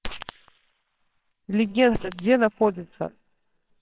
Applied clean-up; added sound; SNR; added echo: neural separator model SepFormer WHAMR!.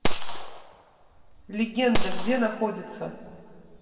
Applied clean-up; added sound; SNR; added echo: none; Gunshot, gunfire; -3 dB; reverberation time 2.0 s.